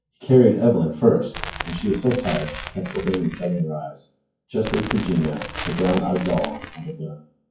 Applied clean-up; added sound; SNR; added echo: classical method WPE with log-MMSE.